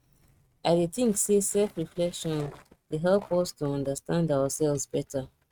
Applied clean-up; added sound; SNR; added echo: neural mask model RNNoise.